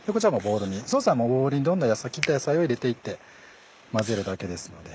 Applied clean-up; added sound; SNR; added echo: neural mask model Resemble Enhance denoiser.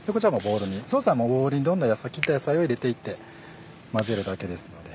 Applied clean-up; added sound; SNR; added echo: none; Finger snapping; 15 dB; none.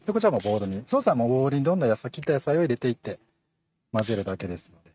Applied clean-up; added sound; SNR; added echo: neural mask model RNNoise.